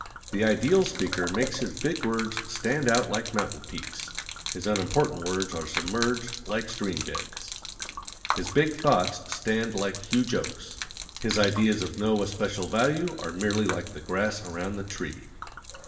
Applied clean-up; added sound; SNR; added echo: none; Gurgling / Liquid; 9 dB; reverberation time 0.9 s.